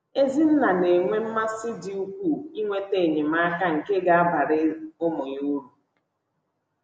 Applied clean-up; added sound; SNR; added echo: none; none; none; none.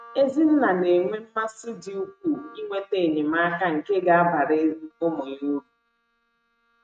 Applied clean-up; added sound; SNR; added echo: neural mask model RNNoise.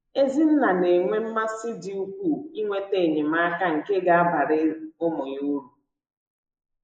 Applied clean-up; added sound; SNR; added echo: neural mask model Resemble Enhance denoiser.